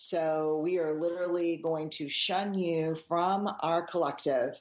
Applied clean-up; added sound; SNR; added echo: none; none; none; none.